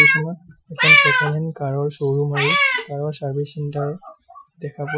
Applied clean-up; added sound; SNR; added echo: classical method Wiener filter.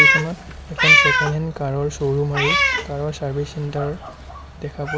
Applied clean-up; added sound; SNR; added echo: none; Meow; -4 dB; none.